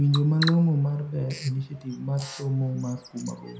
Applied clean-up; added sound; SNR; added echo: none; Bird vocalization, bird call, bird song; 14 dB; reverberation time 0.5 s.